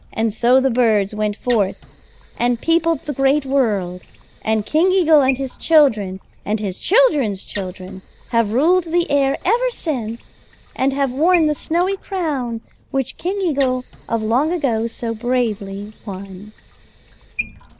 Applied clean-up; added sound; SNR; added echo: none; Sink (filling or washing) / Water; 18 dB; none.